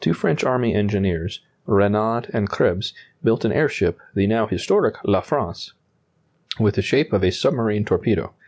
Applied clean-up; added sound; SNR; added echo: none; none; none; none.